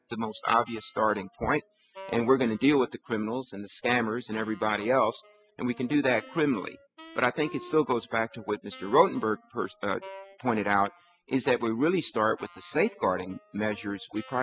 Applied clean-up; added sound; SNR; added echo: classical method spectral subtraction.